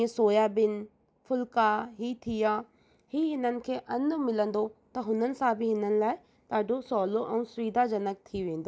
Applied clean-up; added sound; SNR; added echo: none; none; none; none.